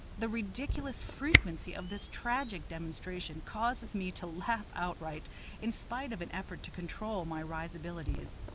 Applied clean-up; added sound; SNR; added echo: none; Camera; -1 dB; none.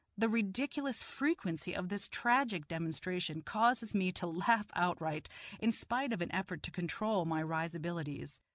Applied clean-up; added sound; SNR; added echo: none; none; none; none.